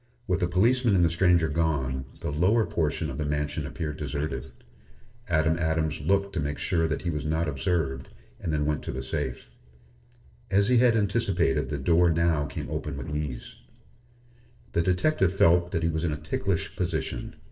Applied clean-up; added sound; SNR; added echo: neural separator model SepFormer DNS4.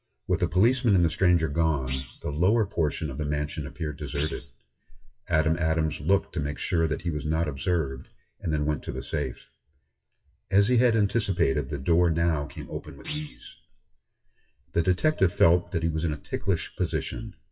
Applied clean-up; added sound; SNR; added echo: classical method WPE with log-MMSE.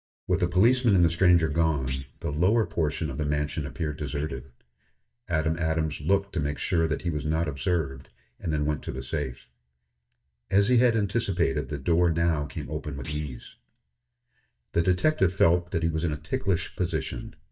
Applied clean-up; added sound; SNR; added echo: neural mask model DeepFilterNet 3.